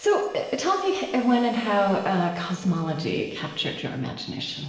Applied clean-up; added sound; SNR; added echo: neural separator model SepFormer DNS4.